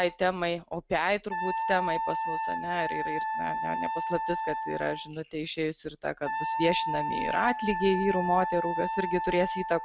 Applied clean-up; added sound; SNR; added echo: none; Wind instrument, woodwind instrument; 2 dB; none.